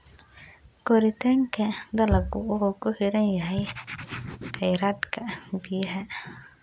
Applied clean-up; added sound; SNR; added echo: none; Writing; 9 dB; none.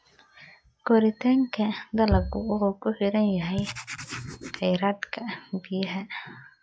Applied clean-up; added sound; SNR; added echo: classical method log-MMSE.